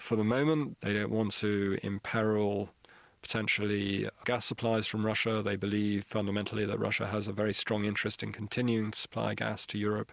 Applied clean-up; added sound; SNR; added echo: none; none; none; none.